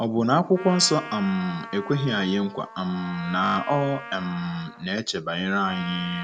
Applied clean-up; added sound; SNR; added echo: none; Trumpet; 14 dB; none.